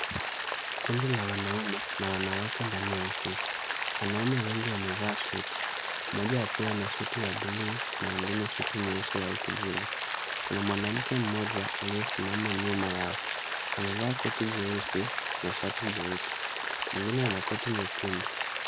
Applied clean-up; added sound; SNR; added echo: none; Rain; -1 dB; none.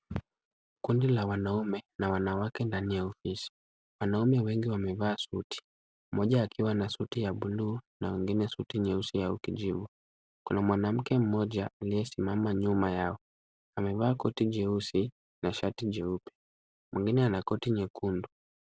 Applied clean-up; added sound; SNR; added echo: none; none; none; none.